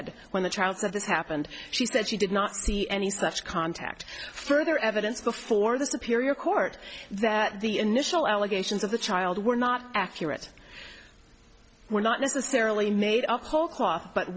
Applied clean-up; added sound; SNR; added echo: none; none; none; none.